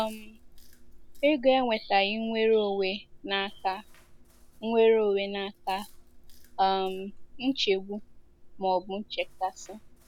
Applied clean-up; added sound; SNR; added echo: none; Chewing, mastication; 18 dB; none.